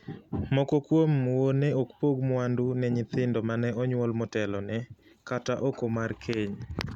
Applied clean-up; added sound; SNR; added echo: none; none; none; none.